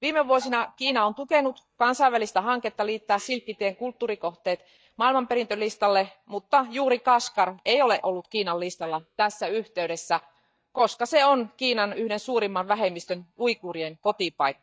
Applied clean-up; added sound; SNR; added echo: neural mask model DeepFilterNet 3.